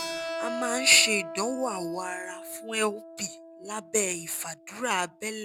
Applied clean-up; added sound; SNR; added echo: none; Keyboard (musical); 10 dB; none.